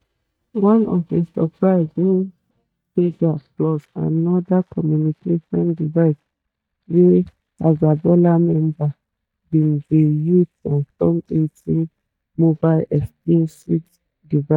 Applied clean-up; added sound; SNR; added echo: neural mask model DeepFilterNet 3.